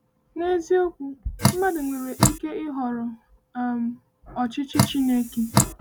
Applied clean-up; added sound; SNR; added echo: none; Drip; -3 dB; none.